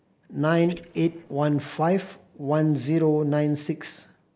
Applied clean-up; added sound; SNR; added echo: neural mask model Resemble Enhance denoiser.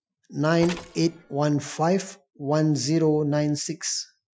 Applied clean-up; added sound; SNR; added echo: classical method Wiener filter.